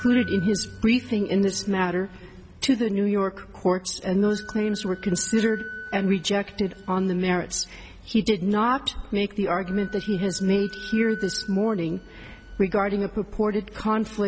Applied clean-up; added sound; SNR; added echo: none; Wind instrument, woodwind instrument; 19 dB; none.